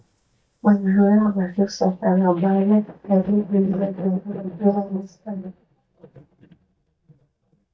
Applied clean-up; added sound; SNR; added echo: neural mask model DeepFilterNet 3.